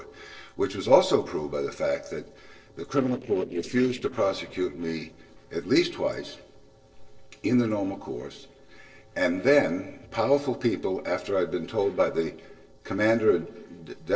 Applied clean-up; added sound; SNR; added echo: neural separator model SepFormer DNS4.